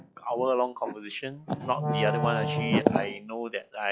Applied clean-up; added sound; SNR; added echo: classical method log-MMSE.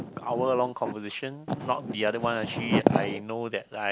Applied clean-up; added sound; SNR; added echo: none; none; none; none.